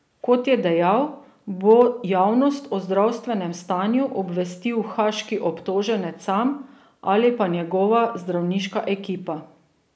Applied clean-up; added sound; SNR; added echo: none; none; none; none.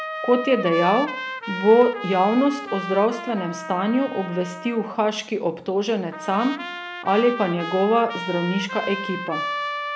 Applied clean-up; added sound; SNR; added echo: none; Trumpet; 9 dB; none.